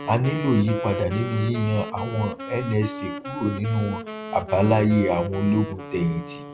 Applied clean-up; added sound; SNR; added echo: none; Wind instrument, woodwind instrument; 9 dB; none.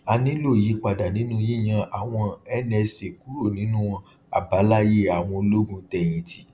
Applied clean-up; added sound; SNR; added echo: none; none; none; none.